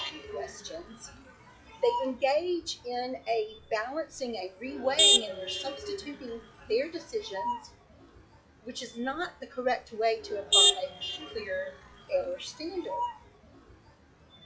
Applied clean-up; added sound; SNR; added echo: classical method WPE with log-MMSE.